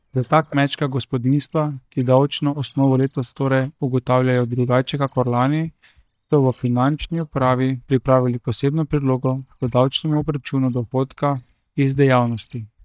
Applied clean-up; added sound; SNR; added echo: neural mask model DeepFilterNet 3.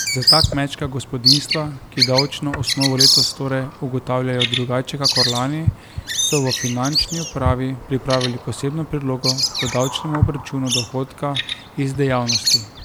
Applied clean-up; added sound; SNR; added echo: none; Bird vocalization, bird call, bird song; -1 dB; none.